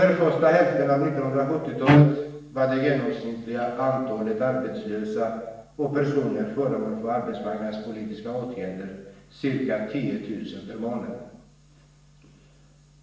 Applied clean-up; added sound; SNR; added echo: none; Bowed string instrument; -4 dB; reverberation time 1.0 s.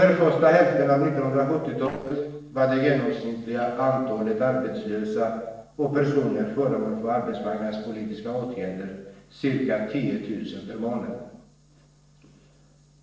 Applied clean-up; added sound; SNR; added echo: neural separator model SepFormer DNS4.